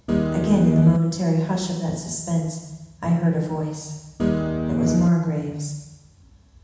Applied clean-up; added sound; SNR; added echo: none; Guitar; -1 dB; reverberation time 1.1 s.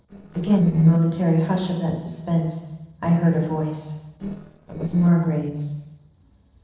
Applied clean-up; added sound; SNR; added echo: neural separator model SepFormer DNS4.